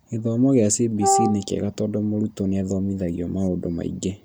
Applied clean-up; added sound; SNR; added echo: none; Wind instrument, woodwind instrument; 0 dB; none.